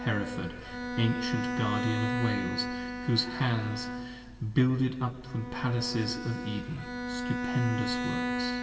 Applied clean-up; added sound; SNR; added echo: none; Bowed string instrument; 3 dB; reverberation time 2.2 s.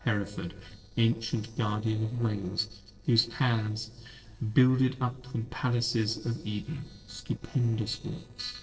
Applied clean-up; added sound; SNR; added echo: neural separator model SepFormer DNS4.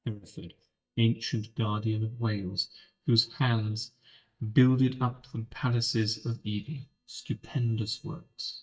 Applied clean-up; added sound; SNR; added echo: neural mask model DeepFilterNet 3.